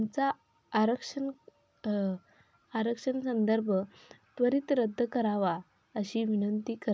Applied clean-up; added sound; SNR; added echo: none; none; none; none.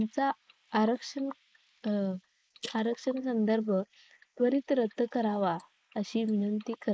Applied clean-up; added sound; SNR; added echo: neural mask model Resemble Enhance denoiser.